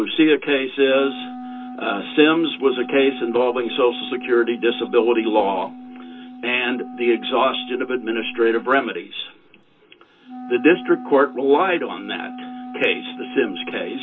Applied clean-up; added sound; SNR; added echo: none; Wind instrument, woodwind instrument; 15 dB; reverberation time 0.2 s.